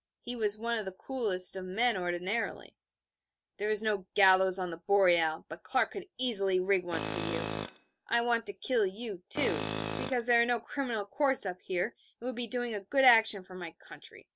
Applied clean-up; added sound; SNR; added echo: none; Tools; 6 dB; none.